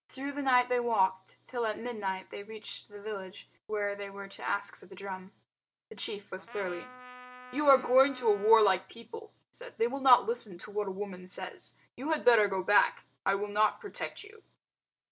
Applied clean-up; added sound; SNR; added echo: none; Trumpet; 17 dB; none.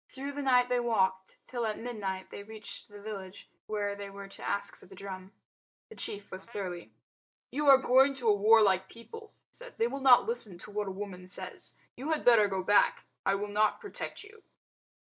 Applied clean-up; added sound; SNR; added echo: neural mask model Resemble Enhance denoiser.